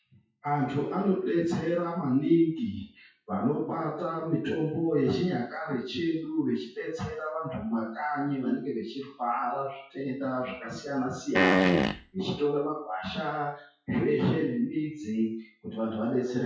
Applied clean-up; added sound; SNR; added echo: classical method WPE with log-MMSE.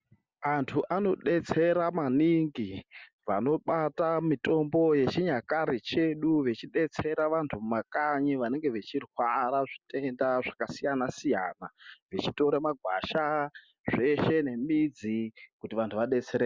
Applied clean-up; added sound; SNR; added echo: none; none; none; none.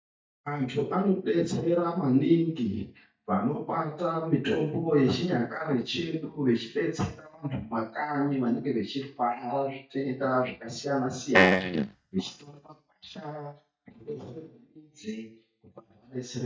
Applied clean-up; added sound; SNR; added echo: neural mask model DeepFilterNet 3.